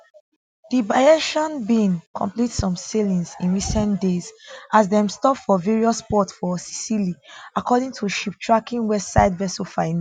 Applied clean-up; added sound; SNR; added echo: none; none; none; none.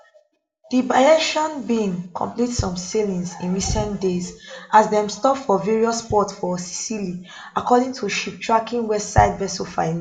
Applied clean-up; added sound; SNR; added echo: none; none; none; reverberation time 0.4 s.